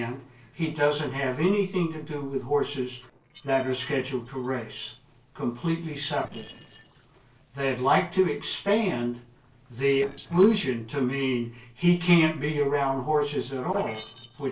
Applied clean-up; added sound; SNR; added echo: neural separator model SepFormer DNS4.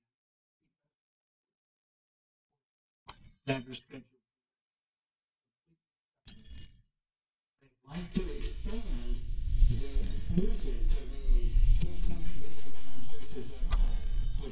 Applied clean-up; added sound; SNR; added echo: neural mask model DeepFilterNet 3.